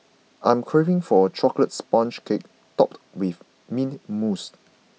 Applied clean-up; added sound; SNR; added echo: none; none; none; none.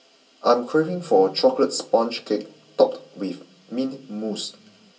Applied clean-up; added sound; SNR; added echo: none; none; none; reverberation time 0.2 s.